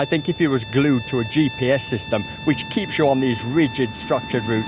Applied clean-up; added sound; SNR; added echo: none; Bowed string instrument; 14 dB; none.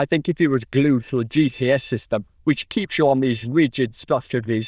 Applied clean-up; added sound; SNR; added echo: neural diffusion model UNIVERSE++.